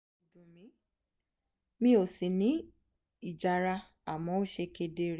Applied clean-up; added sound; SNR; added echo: none; none; none; none.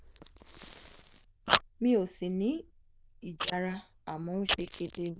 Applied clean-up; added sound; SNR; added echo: neural diffusion model UNIVERSE++.